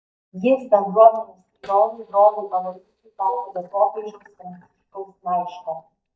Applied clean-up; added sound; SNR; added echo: neural mask model DeepFilterNet 3.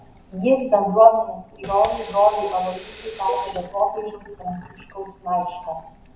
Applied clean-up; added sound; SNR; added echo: none; Cowbell + Sink (filling or washing) / Water tap, faucet; 16 dB; none.